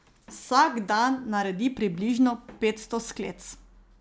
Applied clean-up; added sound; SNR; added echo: none; none; none; none.